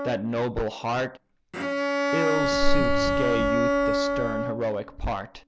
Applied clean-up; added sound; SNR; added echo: none; Bowed string instrument + Car; -4 dB; none.